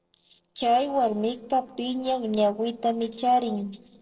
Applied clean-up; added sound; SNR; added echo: neural separator model SepFormer DNS4.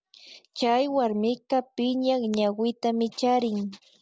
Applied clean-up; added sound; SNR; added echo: none; none; none; none.